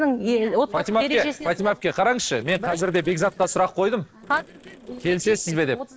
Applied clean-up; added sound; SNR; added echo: neural separator model SepFormer DNS4.